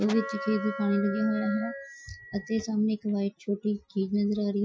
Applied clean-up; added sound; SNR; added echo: classical method Wiener filter.